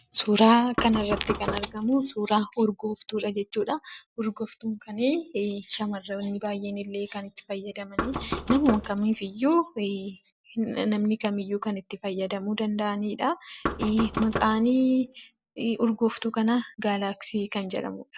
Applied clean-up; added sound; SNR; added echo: none; Knock; 7 dB; none.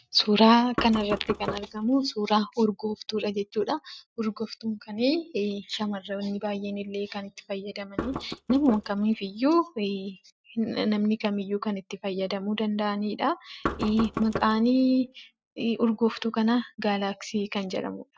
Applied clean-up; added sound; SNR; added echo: neural mask model RNNoise.